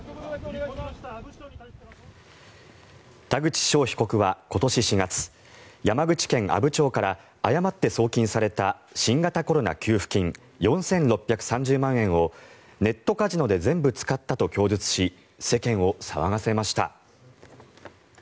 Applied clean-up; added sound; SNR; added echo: none; none; none; none.